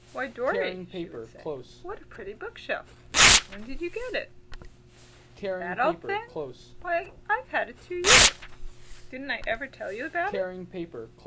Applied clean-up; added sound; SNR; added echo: none; Tearing; -5 dB; none.